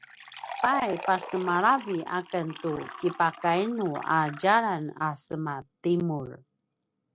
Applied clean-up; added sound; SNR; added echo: none; Liquid; 14 dB; none.